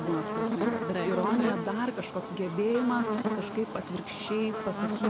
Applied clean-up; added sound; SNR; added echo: none; Buzz; 2 dB; none.